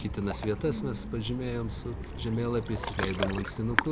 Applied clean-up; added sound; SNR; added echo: none; Ocean; 3 dB; none.